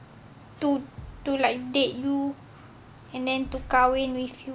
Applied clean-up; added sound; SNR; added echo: none; Thump, thud; 19 dB; none.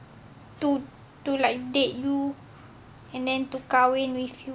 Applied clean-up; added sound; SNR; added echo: none; none; none; none.